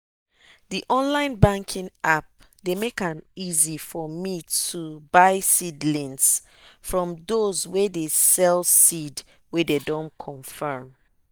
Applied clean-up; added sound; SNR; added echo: neural mask model DeepFilterNet 3.